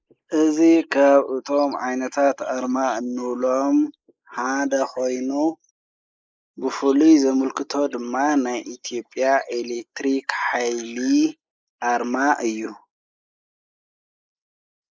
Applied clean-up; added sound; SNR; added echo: neural mask model Resemble Enhance denoiser.